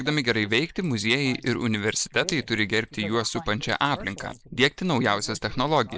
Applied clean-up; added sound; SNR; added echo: neural mask model Resemble Enhance denoiser.